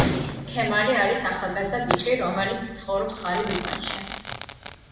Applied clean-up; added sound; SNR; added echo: none; Crackle / Fireworks; 4 dB; reverberation time 0.8 s.